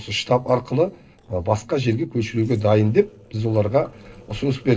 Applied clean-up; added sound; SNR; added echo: neural separator model SepFormer DNS4.